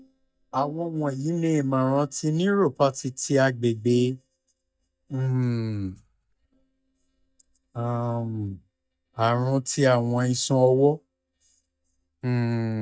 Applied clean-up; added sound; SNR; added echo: neural mask model DeepFilterNet 3.